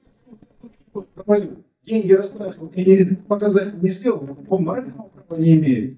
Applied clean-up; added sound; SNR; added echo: neural mask model DeepFilterNet 3.